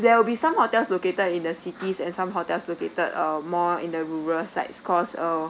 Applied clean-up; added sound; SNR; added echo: none; none; none; none.